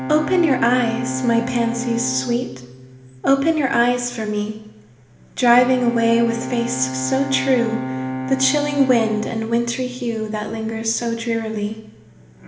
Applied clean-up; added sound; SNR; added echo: none; Bowed string instrument; 9 dB; reverberation time 1.0 s.